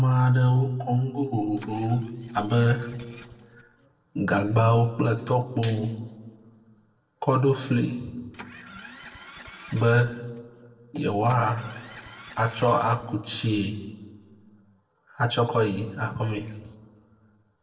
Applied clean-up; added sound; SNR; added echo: neural separator model SepFormer DNS4.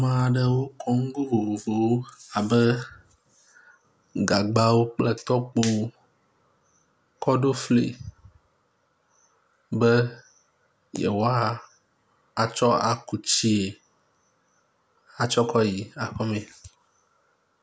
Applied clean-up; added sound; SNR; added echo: none; none; none; none.